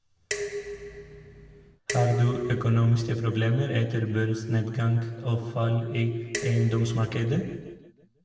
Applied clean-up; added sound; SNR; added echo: none; Dishes, pots, and pans; 10 dB; reverberation time 1.1 s.